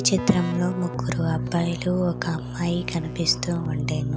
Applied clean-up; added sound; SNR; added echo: none; Keyboard (musical); 5 dB; none.